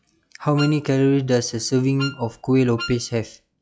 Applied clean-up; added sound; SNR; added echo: classical method log-MMSE.